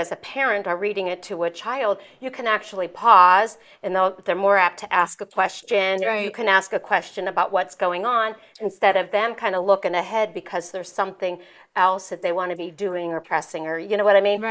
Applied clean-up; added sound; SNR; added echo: neural mask model Resemble Enhance denoiser.